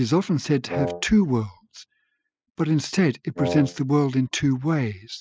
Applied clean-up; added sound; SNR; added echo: classical method spectral subtraction.